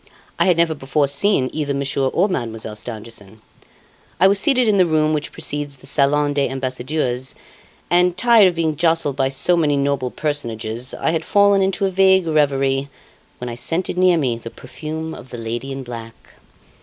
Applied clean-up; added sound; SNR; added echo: none; none; none; none.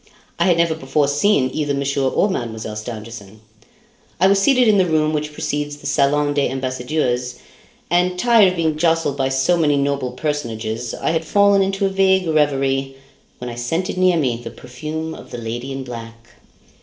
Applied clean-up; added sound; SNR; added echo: neural separator model SepFormer DNS4.